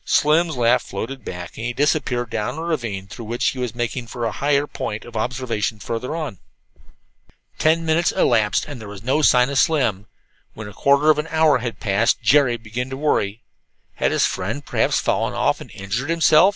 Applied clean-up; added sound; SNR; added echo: none; none; none; none.